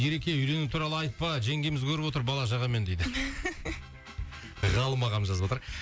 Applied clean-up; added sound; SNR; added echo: none; none; none; none.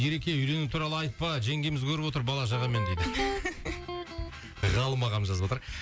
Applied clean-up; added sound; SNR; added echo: none; Electric guitar; 7 dB; none.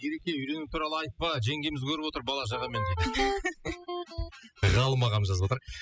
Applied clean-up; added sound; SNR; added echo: classical method spectral subtraction.